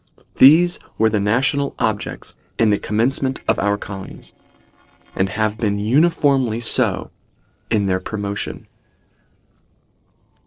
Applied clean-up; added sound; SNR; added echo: neural separator model SepFormer DNS4.